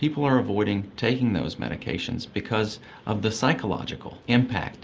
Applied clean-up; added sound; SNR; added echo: none; none; none; none.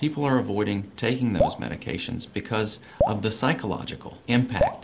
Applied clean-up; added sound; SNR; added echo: none; Drip; 5 dB; none.